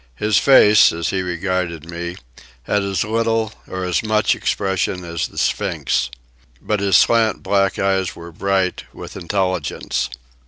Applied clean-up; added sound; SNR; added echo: none; none; none; none.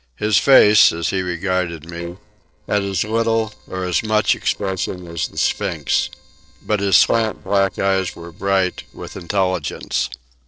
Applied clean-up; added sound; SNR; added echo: neural separator model SepFormer DNS4.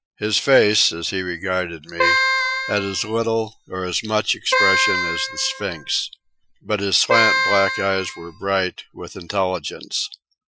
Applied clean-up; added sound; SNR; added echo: classical method Wiener filter.